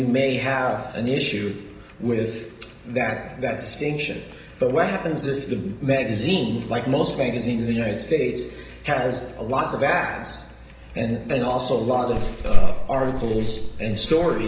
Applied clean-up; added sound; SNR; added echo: none; Clock; 2 dB; reverberation time 0.9 s.